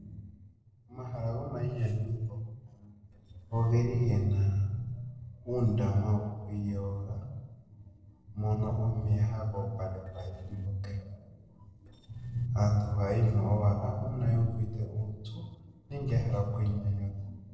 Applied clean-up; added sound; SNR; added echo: neural separator model SepFormer DNS4.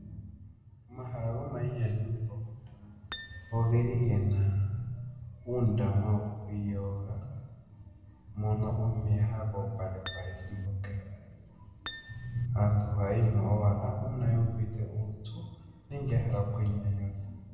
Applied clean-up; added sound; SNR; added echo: none; Acoustic guitar; 10 dB; reverberation time 1.2 s.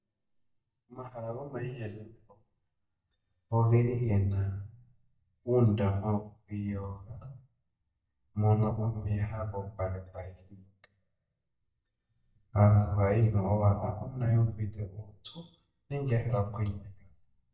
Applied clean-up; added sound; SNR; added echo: neural mask model DeepFilterNet 3.